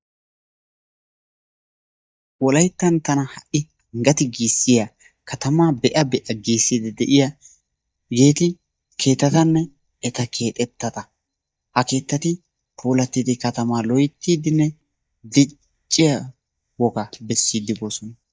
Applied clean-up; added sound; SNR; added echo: neural mask model DeepFilterNet 3.